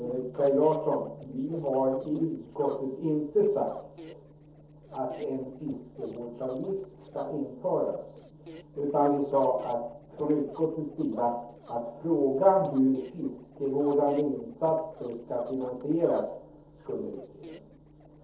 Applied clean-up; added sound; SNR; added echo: neural separator model SepFormer DNS4.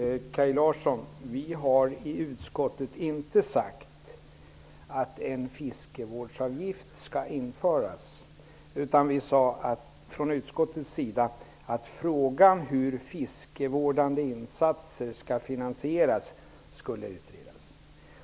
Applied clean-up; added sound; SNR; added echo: none; none; none; none.